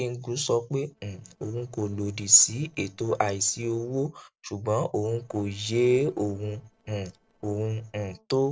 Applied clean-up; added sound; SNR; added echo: neural separator model SepFormer DNS4.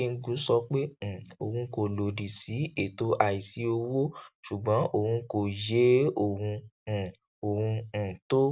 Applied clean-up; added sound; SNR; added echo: none; none; none; none.